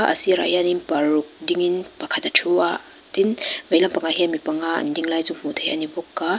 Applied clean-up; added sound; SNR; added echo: none; none; none; none.